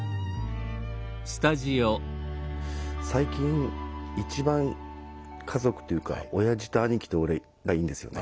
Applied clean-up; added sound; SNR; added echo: none; none; none; none.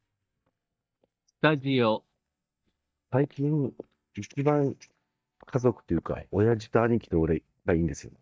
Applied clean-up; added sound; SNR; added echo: neural mask model DeepFilterNet 3.